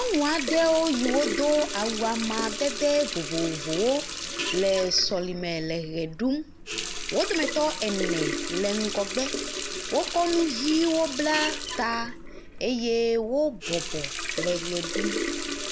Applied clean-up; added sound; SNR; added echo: none; Water tap, faucet; 5 dB; none.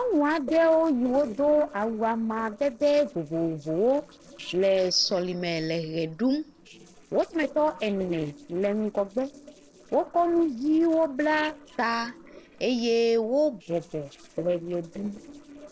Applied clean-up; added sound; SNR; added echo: neural separator model SepFormer DNS4.